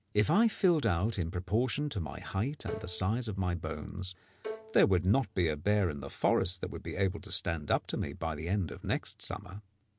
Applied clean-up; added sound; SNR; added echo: none; Bowed string instrument; 14 dB; none.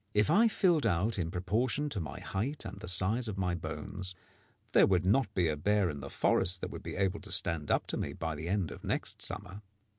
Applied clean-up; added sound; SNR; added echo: none; none; none; none.